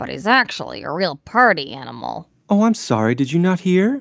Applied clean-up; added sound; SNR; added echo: none; none; none; none.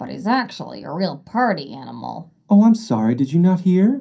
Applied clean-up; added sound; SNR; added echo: none; none; none; reverberation time 0.3 s.